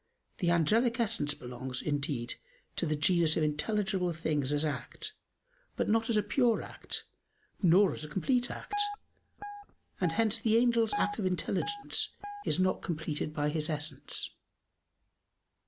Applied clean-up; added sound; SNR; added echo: none; Guitar; 9 dB; none.